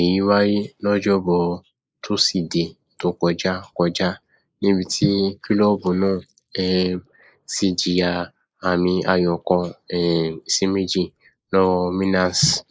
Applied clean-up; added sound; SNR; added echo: neural mask model Resemble Enhance denoiser.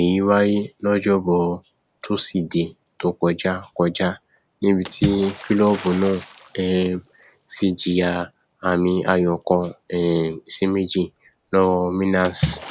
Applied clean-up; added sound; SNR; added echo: none; Water / Splash, splatter; 15 dB; none.